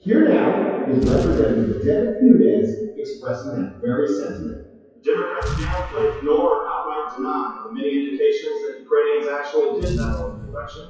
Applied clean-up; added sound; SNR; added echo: classical method WPE with log-MMSE.